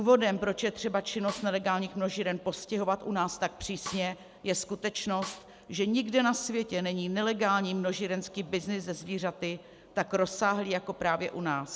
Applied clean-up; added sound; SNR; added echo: none; Snare drum; 14 dB; none.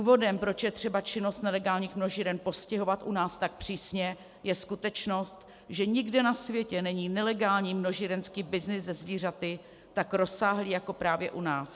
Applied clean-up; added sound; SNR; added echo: none; none; none; none.